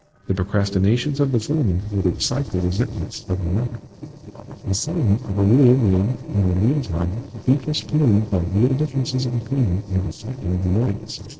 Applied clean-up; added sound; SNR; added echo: neural separator model SepFormer DNS4.